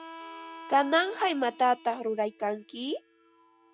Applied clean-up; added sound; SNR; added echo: none; Harmonica; 18 dB; none.